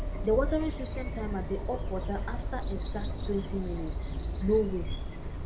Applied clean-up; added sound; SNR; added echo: none; Bird vocalization, bird call, bird song; 0 dB; none.